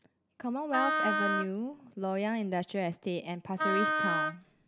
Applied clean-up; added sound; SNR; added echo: none; Wind instrument, woodwind instrument; -3 dB; none.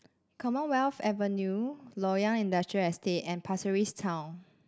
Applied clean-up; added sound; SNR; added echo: none; none; none; none.